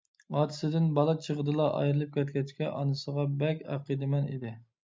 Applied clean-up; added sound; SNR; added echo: none; none; none; none.